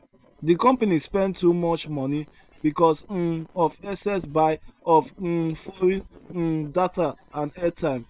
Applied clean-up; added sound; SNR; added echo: neural separator model SepFormer WHAM!.